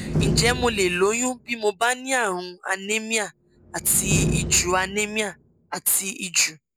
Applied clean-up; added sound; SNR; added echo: none; Slam; 6 dB; none.